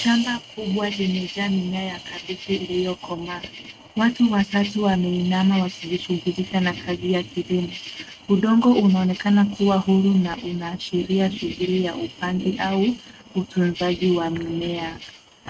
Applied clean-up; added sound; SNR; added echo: neural mask model RNNoise.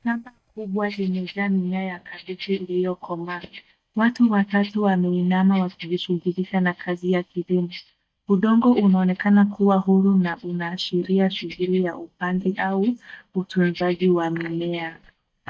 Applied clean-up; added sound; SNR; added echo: neural mask model DeepFilterNet 3.